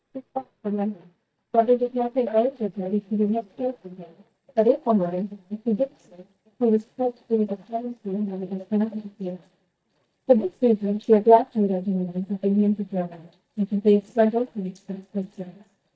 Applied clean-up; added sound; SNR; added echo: neural mask model DeepFilterNet 3.